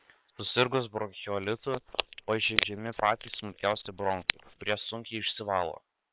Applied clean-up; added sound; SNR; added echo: neural separator model SepFormer WHAM!.